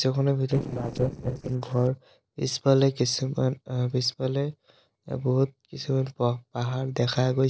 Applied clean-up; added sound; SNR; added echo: neural separator model SepFormer DNS4.